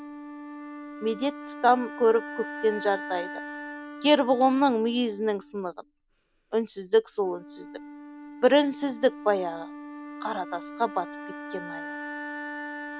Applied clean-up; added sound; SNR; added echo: none; Wind instrument, woodwind instrument; 12 dB; none.